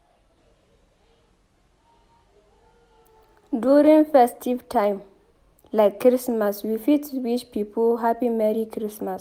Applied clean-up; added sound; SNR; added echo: none; none; none; none.